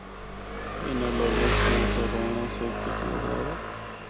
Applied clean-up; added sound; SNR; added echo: none; Engine; -4 dB; none.